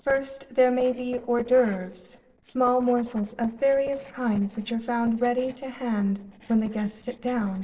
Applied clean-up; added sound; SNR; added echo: neural separator model SepFormer DNS4.